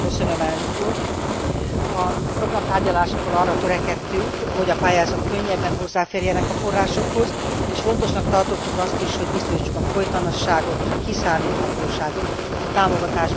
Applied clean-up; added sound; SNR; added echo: none; Fire; -1 dB; none.